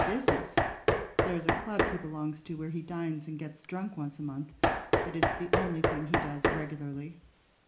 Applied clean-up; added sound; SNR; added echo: none; Knock; -5 dB; reverberation time 0.4 s.